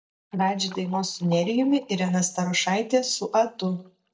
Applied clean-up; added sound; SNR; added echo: neural mask model DeepFilterNet 3.